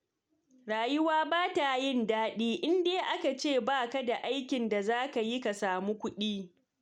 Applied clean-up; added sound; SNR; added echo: none; none; none; none.